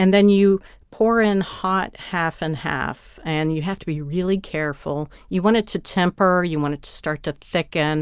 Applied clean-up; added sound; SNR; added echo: none; none; none; none.